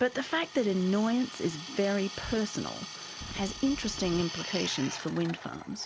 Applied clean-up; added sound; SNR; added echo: none; Drill + Wind; 11 dB; none.